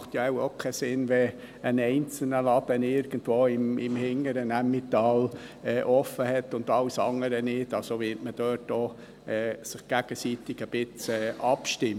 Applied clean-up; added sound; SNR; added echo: none; none; none; none.